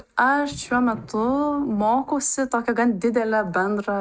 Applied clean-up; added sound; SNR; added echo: neural mask model RNNoise.